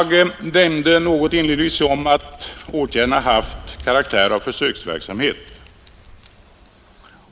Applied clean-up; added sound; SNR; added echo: none; Fire; 20 dB; none.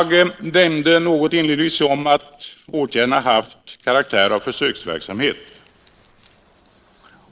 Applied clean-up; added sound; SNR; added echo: neural separator model SepFormer DNS4.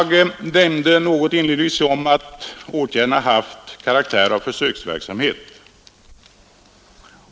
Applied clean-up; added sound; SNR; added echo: none; none; none; none.